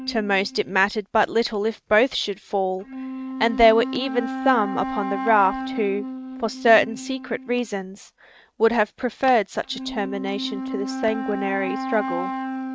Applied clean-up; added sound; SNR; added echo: neural mask model RNNoise.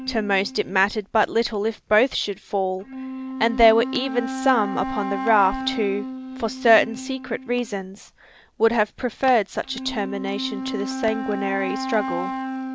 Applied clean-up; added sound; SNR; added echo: none; Wind instrument, woodwind instrument; 8 dB; none.